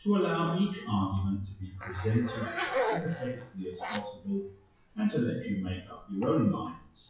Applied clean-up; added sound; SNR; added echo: classical method WPE with log-MMSE.